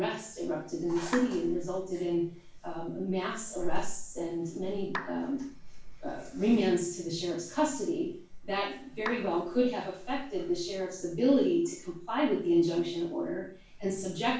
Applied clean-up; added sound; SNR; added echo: none; Clapping; 11 dB; reverberation time 0.3 s.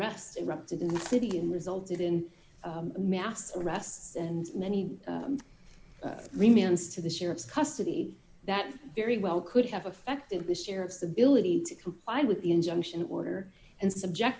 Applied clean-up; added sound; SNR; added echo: none; none; none; none.